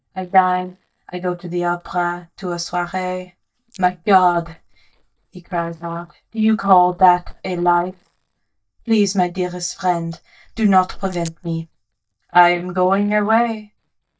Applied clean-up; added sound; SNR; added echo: neural mask model DeepFilterNet 3.